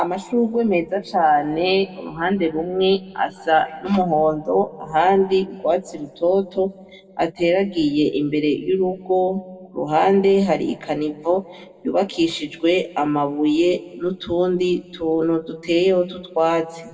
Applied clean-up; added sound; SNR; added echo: none; none; none; reverberation time 0.8 s.